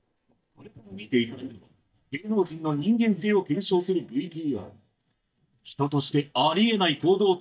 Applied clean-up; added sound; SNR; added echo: neural mask model DeepFilterNet 3.